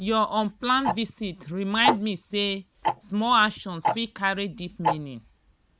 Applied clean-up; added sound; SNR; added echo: none; Tick-tock; 5 dB; none.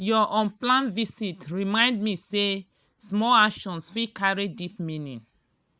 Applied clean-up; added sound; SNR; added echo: none; none; none; none.